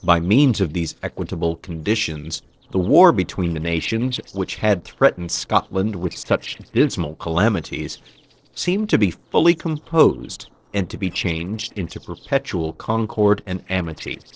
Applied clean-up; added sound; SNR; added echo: neural separator model SepFormer DNS4.